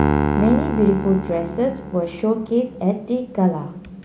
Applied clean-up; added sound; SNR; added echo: none; Piano; 5 dB; none.